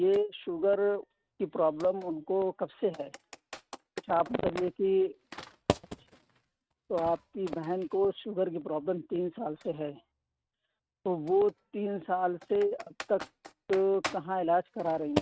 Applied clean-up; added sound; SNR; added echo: neural mask model RNNoise.